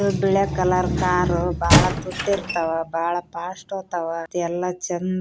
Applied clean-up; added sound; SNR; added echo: none; Squeak / Wood; -2 dB; none.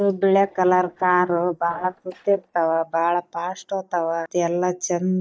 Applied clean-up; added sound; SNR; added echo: neural mask model DeepFilterNet 3.